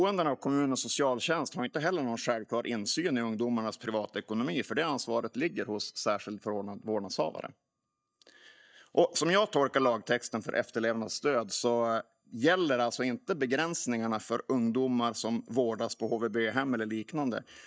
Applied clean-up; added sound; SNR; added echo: neural mask model DeepFilterNet 3.